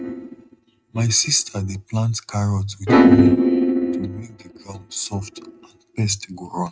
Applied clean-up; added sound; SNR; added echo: neural mask model RNNoise.